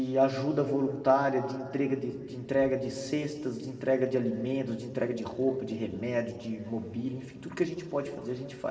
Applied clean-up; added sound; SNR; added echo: none; none; none; reverberation time 2.1 s.